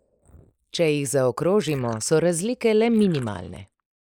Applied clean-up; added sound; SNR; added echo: neural mask model Resemble Enhance denoiser.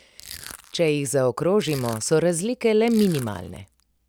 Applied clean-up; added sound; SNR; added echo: none; Crushing; 19 dB; none.